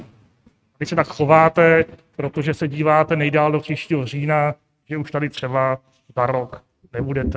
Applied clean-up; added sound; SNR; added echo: neural mask model RNNoise.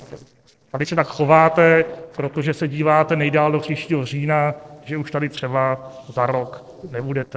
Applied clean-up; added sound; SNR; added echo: neural separator model SepFormer DNS4.